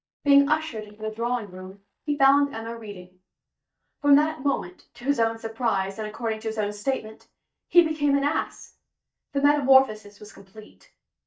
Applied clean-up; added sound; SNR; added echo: neural mask model DeepFilterNet 3.